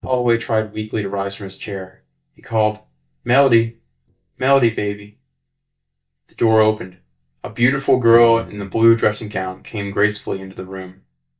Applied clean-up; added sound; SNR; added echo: neural mask model DeepFilterNet 3.